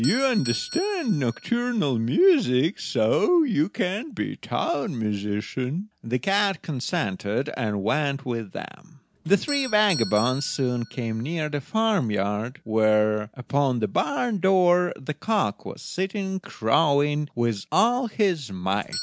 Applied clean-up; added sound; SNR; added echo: none; Doorbell; 19 dB; none.